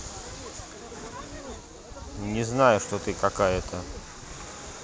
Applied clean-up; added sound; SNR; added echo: none; Wind instrument, woodwind instrument; 19 dB; none.